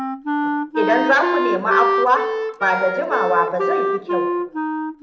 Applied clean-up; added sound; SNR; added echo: none; Wind instrument, woodwind instrument; 0 dB; reverberation time 0.8 s.